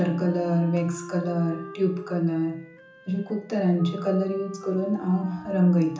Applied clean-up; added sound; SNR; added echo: none; Wind instrument, woodwind instrument; 16 dB; reverberation time 0.7 s.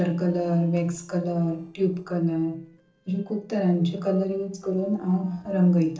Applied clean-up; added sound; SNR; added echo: neural separator model SepFormer DNS4.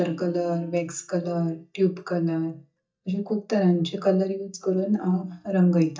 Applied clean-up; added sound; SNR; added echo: neural mask model DeepFilterNet 3.